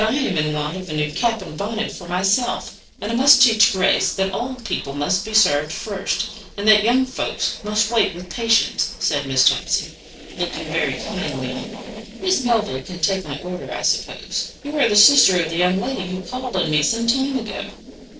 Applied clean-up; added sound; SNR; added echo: neural separator model SepFormer DNS4.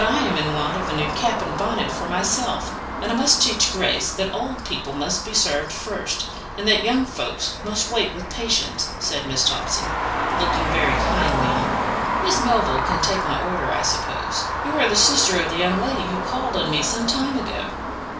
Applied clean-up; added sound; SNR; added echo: none; Traffic noise, roadway noise; 2 dB; reverberation time 0.3 s.